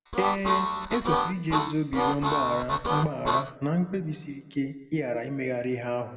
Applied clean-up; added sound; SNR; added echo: none; Harmonica; -2 dB; reverberation time 1.2 s.